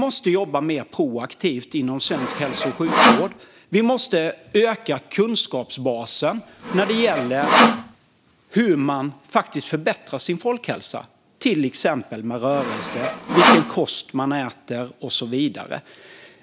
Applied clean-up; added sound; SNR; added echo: none; Sawing; -2 dB; none.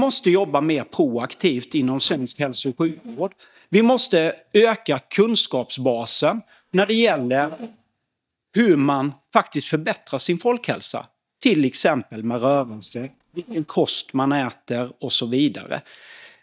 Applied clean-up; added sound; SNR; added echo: neural mask model DeepFilterNet 3.